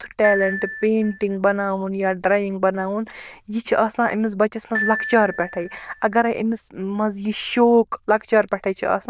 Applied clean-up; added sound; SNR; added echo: neural diffusion model UNIVERSE++.